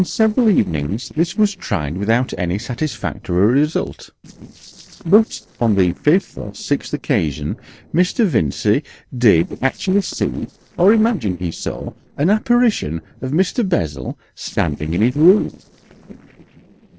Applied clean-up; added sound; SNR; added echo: neural separator model SepFormer DNS4.